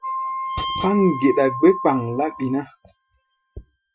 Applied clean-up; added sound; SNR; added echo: classical method Wiener filter.